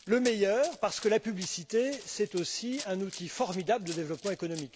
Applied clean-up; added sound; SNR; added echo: none; Run; 17 dB; none.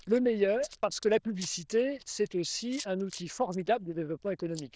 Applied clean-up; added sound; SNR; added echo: neural diffusion model UNIVERSE++.